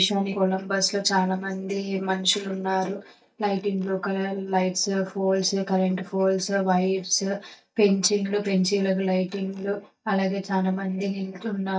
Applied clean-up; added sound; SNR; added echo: neural mask model DeepFilterNet 3.